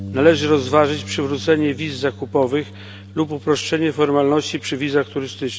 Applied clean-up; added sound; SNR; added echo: none; Bass guitar; 15 dB; none.